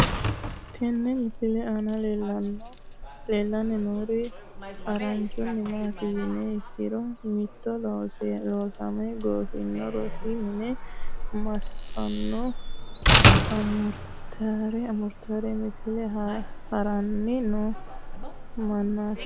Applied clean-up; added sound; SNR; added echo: none; Slam; 0 dB; none.